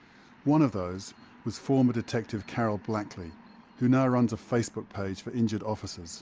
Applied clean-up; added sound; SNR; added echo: none; none; none; none.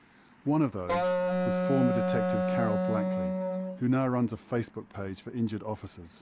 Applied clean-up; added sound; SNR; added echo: none; Wind instrument, woodwind instrument; -3 dB; none.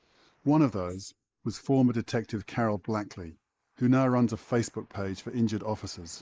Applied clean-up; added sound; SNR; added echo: neural mask model Resemble Enhance denoiser.